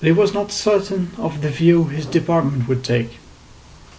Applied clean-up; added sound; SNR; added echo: none; none; none; none.